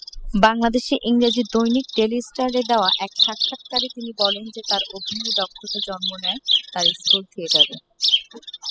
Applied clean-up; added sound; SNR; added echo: classical method spectral subtraction.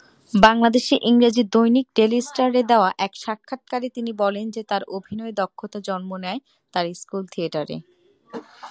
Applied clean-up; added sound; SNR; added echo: none; none; none; none.